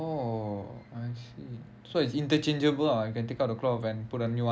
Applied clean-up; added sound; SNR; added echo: none; none; none; none.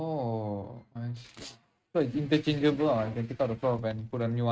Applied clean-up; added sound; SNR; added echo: neural mask model RNNoise.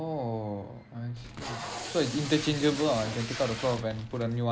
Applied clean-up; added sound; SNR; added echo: none; Packing tape, duct tape; 9 dB; none.